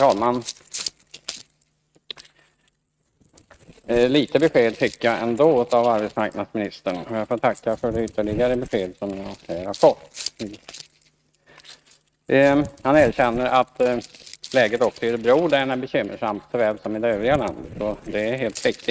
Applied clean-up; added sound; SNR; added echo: neural mask model RNNoise.